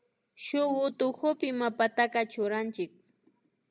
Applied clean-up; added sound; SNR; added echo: none; none; none; none.